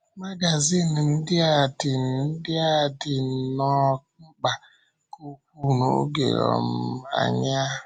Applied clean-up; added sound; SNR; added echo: none; none; none; none.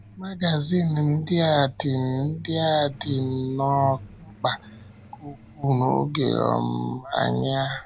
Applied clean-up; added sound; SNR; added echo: none; Truck; 18 dB; none.